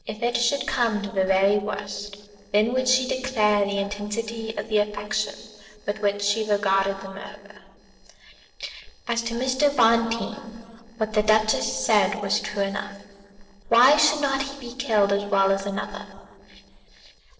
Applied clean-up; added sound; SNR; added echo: neural separator model SepFormer DNS4.